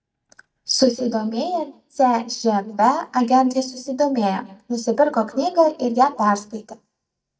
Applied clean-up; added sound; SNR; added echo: neural mask model DeepFilterNet 3.